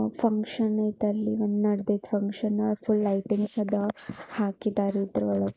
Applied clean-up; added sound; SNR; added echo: neural mask model Resemble Enhance denoiser.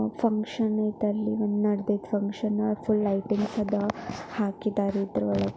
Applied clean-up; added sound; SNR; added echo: none; none; none; none.